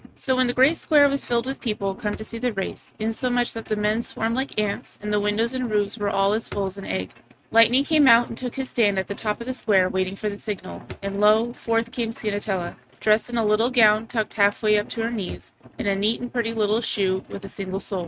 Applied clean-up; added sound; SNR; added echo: neural mask model RNNoise.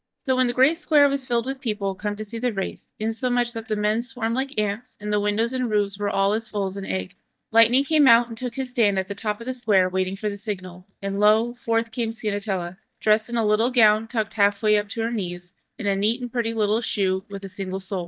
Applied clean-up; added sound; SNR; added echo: neural mask model DeepFilterNet 3.